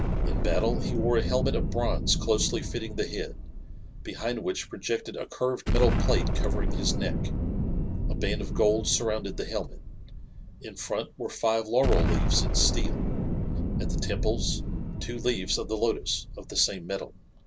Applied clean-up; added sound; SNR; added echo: none; Explosion; -2 dB; none.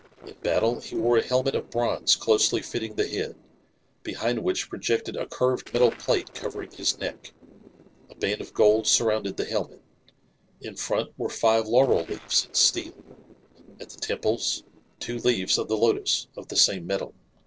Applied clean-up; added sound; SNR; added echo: neural separator model SepFormer DNS4.